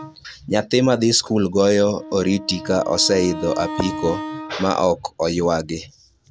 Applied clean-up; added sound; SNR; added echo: none; Wind instrument, woodwind instrument; 14 dB; none.